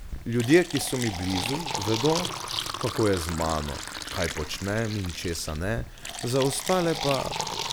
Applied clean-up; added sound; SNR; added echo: none; Fill (with liquid); 6 dB; none.